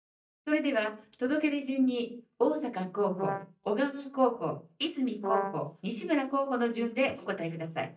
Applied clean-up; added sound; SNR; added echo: neural mask model DeepFilterNet 3.